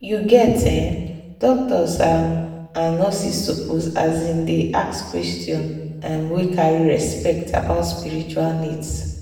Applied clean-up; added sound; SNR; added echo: none; none; none; reverberation time 1.1 s.